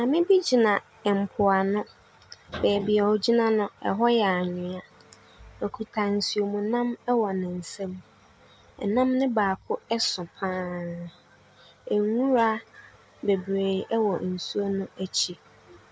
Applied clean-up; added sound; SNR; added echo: none; none; none; none.